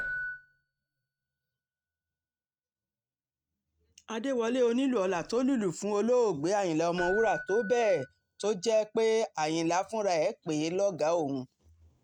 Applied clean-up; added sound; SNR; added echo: neural mask model RNNoise.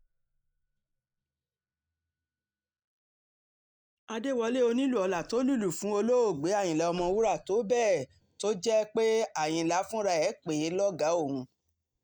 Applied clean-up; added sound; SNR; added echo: neural mask model DeepFilterNet 3.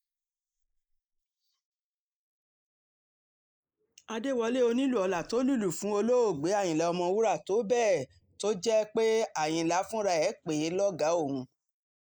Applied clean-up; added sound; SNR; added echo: neural mask model Resemble Enhance denoiser.